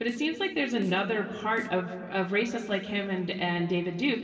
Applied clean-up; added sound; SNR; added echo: neural separator model SepFormer DNS4.